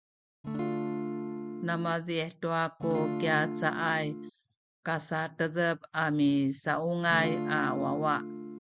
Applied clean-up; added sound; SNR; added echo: none; Acoustic guitar / Strum; 4 dB; none.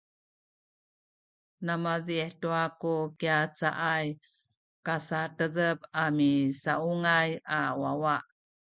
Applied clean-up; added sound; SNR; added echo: none; none; none; none.